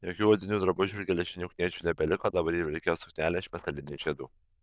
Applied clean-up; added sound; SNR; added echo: neural diffusion model UNIVERSE++.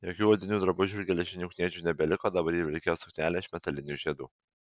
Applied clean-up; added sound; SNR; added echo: none; none; none; none.